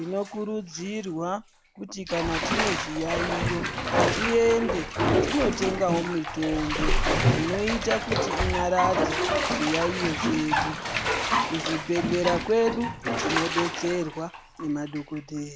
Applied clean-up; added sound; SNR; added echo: none; Bathtub (filling or washing); -1 dB; none.